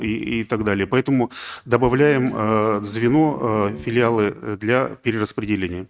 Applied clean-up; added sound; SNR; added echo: neural mask model RNNoise.